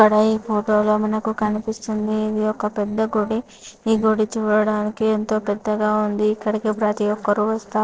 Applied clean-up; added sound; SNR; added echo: neural separator model SepFormer DNS4.